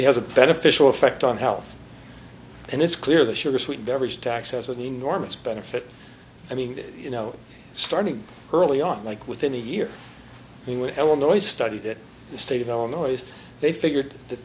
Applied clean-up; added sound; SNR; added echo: none; none; none; none.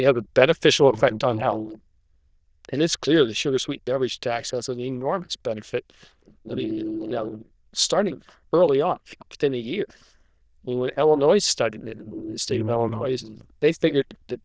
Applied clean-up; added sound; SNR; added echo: neural diffusion model UNIVERSE++.